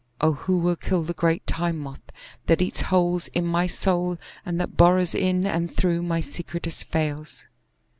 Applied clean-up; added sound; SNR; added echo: none; none; none; none.